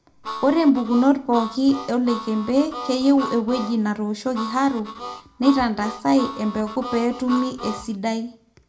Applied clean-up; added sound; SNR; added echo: none; Harmonica; 12 dB; reverberation time 0.2 s.